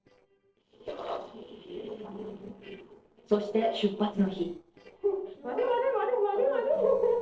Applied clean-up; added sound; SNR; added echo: neural separator model SepFormer DNS4.